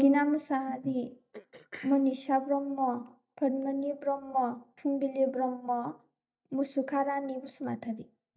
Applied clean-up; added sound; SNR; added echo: neural mask model DeepFilterNet 3.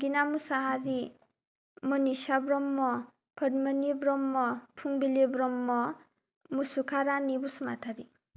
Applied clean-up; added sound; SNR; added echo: none; none; none; none.